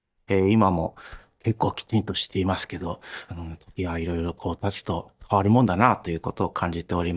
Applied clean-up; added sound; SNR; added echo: neural mask model DeepFilterNet 3.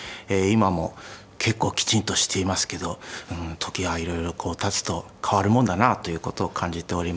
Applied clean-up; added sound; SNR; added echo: none; none; none; none.